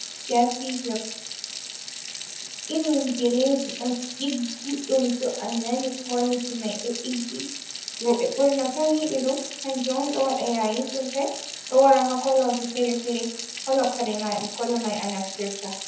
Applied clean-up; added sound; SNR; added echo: none; Sink (filling or washing) / Water tap, faucet; 10 dB; reverberation time 0.7 s.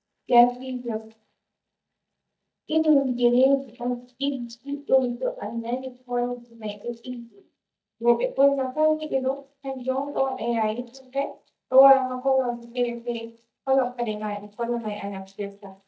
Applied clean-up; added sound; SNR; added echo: neural mask model DeepFilterNet 3.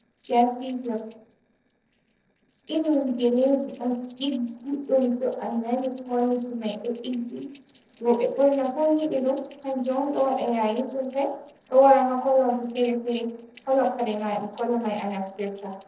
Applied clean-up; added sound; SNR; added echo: neural separator model SepFormer DNS4.